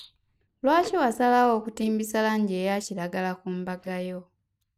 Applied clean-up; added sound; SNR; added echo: neural mask model DeepFilterNet 3.